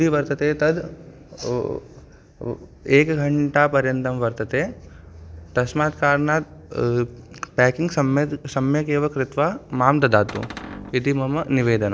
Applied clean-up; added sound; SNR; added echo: none; Cupboard open or close; 14 dB; none.